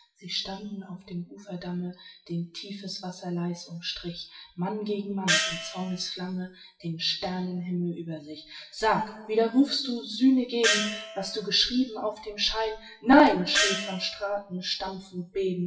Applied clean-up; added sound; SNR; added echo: classical method WPE with log-MMSE.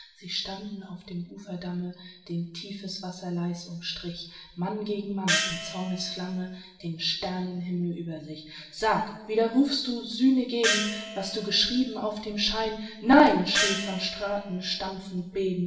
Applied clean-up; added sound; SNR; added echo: none; Gong; 3 dB; reverberation time 1.0 s.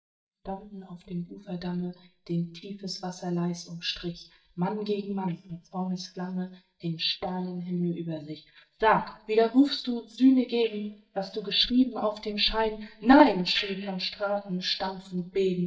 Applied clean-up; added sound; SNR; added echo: neural mask model DeepFilterNet 3.